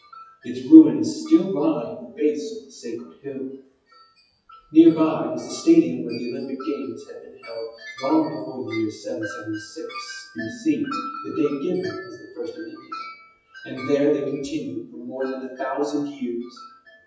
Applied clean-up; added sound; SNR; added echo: classical method WPE with log-MMSE.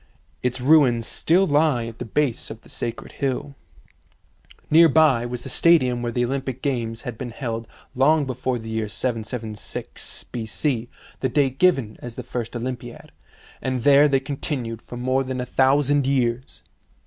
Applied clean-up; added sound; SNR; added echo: none; none; none; none.